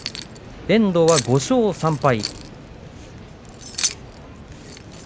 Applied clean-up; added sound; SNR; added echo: none; Keys jangling; 10 dB; none.